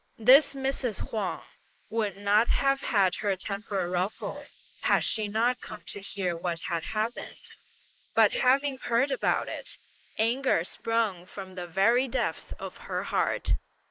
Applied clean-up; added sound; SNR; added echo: neural mask model Resemble Enhance denoiser.